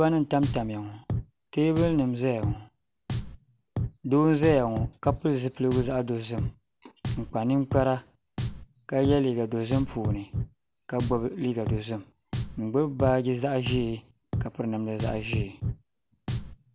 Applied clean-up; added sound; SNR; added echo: none; Drum; 6 dB; none.